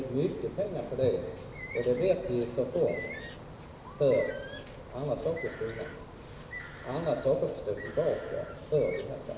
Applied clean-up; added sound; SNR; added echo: none; Bird; 13 dB; reverberation time 2.1 s.